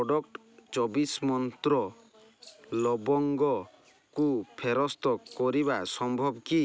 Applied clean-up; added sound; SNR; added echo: none; none; none; none.